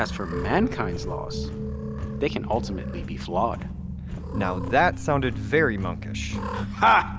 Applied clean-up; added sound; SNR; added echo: none; Cat + Meow; 17 dB; none.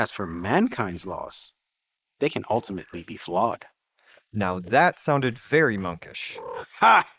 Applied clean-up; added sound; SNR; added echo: neural mask model Resemble Enhance denoiser.